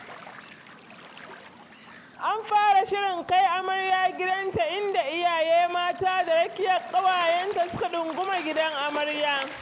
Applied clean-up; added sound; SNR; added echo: none; Gull, seagull / Waves, surf; 17 dB; none.